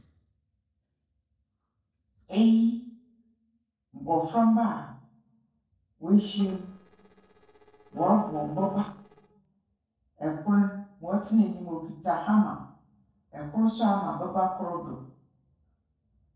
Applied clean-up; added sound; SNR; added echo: neural separator model SepFormer DNS4.